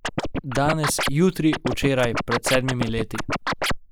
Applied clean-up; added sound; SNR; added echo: neural mask model Resemble Enhance denoiser.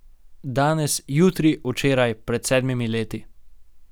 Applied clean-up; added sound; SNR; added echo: none; none; none; none.